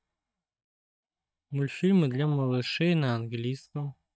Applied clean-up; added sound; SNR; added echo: neural mask model DeepFilterNet 3.